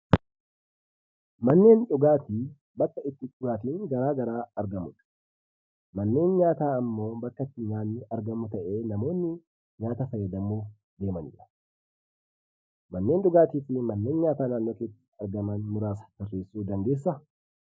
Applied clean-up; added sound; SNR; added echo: none; none; none; none.